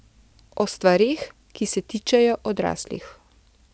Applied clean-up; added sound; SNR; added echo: none; none; none; none.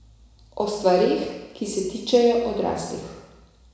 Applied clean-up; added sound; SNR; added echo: none; none; none; reverberation time 1.0 s.